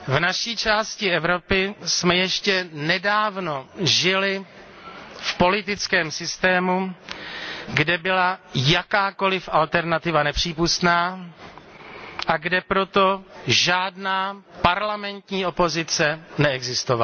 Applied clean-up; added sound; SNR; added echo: none; none; none; none.